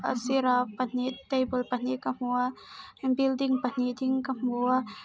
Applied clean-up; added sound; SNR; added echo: none; none; none; none.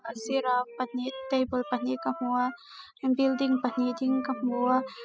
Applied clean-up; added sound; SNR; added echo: classical method spectral subtraction.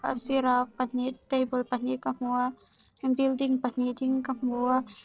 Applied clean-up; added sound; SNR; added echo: neural separator model SepFormer DNS4.